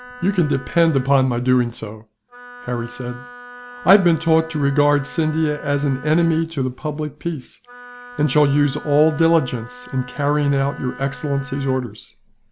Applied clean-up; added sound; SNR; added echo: none; Wind instrument, woodwind instrument; 19 dB; none.